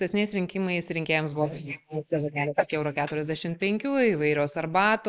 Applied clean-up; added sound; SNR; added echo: neural mask model Resemble Enhance denoiser.